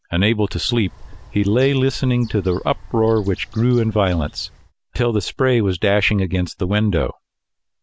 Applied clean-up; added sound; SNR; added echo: none; Bird; 19 dB; none.